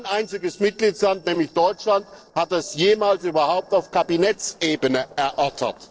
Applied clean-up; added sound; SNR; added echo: neural separator model SepFormer DNS4.